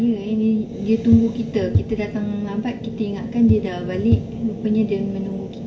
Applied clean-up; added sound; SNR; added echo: none; Walk, footsteps / Bird vocalization, bird call, bird song; 6 dB; reverberation time 0.4 s.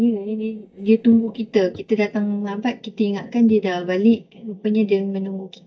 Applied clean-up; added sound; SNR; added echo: neural mask model DeepFilterNet 3.